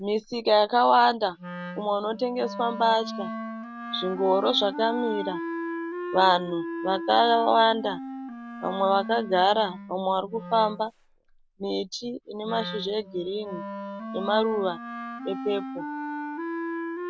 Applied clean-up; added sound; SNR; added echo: none; Wind instrument, woodwind instrument; 9 dB; none.